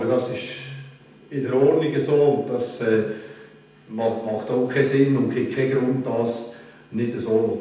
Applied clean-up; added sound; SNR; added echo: none; none; none; reverberation time 0.9 s.